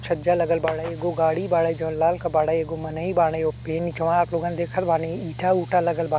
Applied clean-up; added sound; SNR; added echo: none; Mechanical fan; 14 dB; none.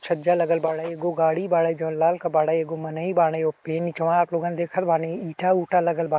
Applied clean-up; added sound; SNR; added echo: neural mask model Resemble Enhance denoiser.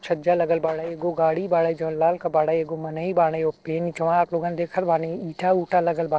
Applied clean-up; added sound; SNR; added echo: neural separator model SepFormer DNS4.